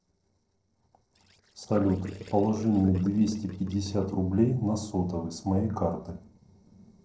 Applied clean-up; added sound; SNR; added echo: neural separator model SepFormer DNS4.